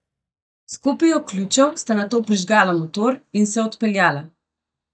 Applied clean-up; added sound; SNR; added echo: neural mask model DeepFilterNet 3.